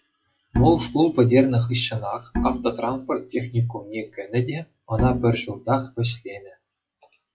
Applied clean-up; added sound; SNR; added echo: classical method log-MMSE.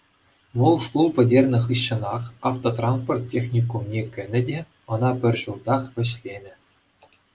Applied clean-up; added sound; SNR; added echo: none; none; none; none.